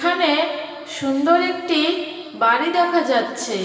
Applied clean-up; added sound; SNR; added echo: none; none; none; reverberation time 2.4 s.